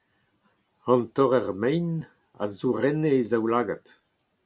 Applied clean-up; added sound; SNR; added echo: none; none; none; none.